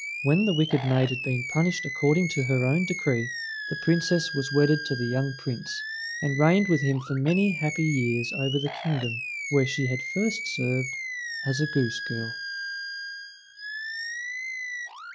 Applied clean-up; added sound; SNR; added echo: classical method log-MMSE.